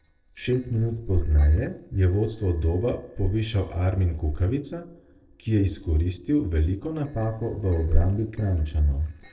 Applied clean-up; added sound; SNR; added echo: neural separator model SepFormer DNS4.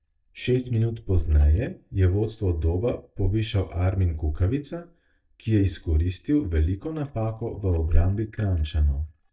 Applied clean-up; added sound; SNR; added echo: neural mask model DeepFilterNet 3.